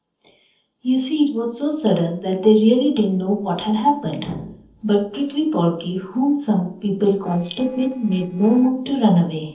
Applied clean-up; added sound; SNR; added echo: neural separator model SepFormer DNS4.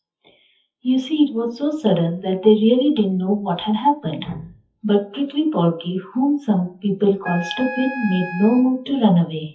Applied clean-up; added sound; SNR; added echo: classical method WPE with log-MMSE.